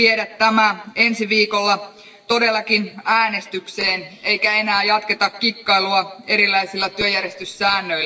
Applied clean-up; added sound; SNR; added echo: none; none; none; reverberation time 1.4 s.